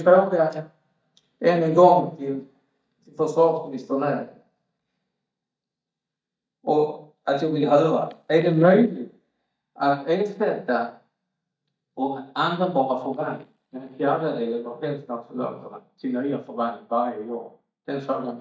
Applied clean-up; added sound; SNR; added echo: neural mask model DeepFilterNet 3.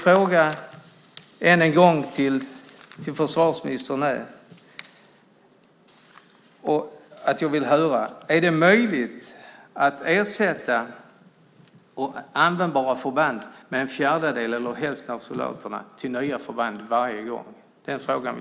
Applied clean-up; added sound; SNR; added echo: none; none; none; none.